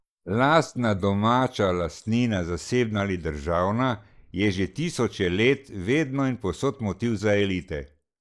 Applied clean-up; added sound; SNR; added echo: neural mask model Resemble Enhance denoiser.